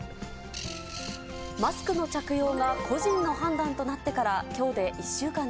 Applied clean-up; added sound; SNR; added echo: none; Bird; 14 dB; none.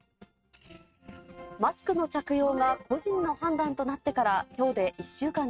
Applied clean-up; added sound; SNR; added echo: neural mask model RNNoise.